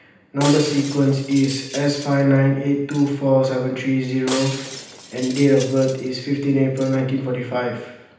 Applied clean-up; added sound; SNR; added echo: none; Shatter; 16 dB; reverberation time 0.9 s.